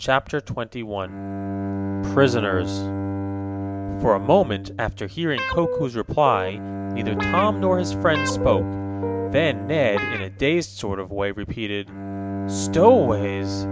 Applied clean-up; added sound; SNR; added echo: none; Bowed string instrument + Guitar; 5 dB; none.